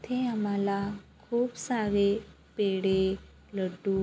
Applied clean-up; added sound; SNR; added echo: none; Crowd; 19 dB; none.